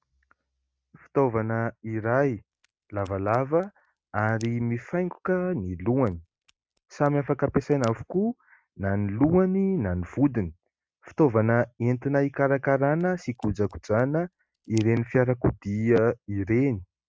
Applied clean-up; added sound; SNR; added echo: neural mask model RNNoise.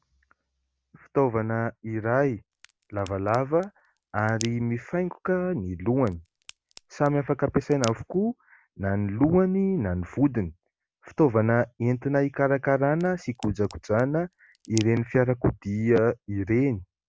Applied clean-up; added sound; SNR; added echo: none; Crack; 20 dB; none.